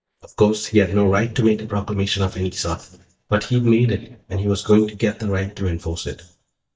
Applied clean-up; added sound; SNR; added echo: neural mask model DeepFilterNet 3.